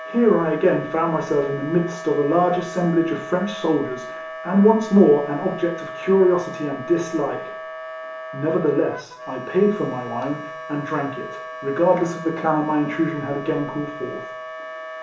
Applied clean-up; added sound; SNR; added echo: none; Wind instrument, woodwind instrument; 12 dB; reverberation time 0.8 s.